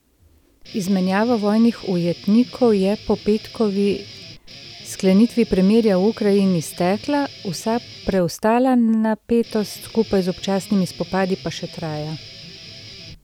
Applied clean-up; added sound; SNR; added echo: none; Guitar; 19 dB; none.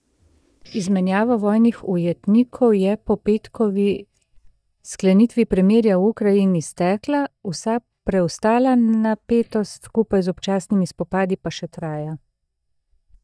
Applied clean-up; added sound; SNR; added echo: neural mask model DeepFilterNet 3.